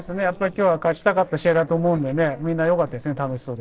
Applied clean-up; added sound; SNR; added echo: neural separator model SepFormer DNS4.